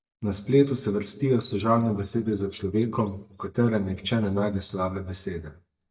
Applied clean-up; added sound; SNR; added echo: neural mask model DeepFilterNet 3.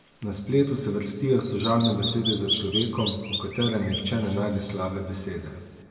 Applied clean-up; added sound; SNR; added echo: none; Bird vocalization, bird call, bird song; 8 dB; reverberation time 1.7 s.